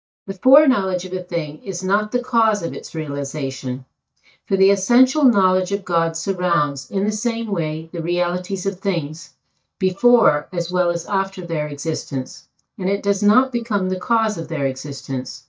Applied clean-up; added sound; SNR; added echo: neural mask model DeepFilterNet 3.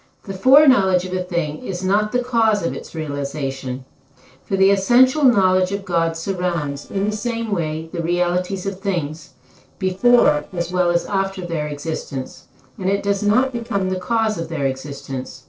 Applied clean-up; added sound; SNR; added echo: neural separator model SepFormer DNS4.